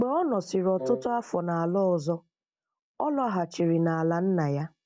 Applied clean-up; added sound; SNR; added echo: none; Wind instrument, woodwind instrument; 9 dB; none.